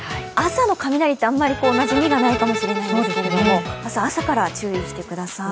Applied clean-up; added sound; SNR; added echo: none; Bowed string instrument; 5 dB; none.